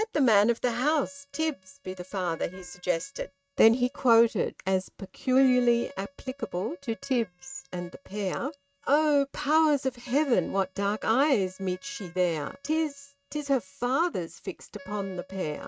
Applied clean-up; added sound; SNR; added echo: neural mask model RNNoise.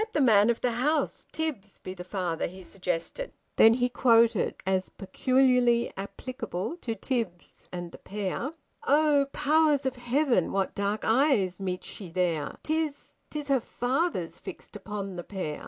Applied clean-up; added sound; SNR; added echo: none; none; none; none.